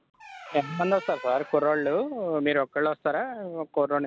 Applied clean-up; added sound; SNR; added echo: none; Squeak; 17 dB; none.